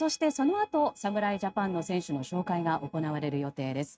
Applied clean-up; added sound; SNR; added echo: neural mask model RNNoise.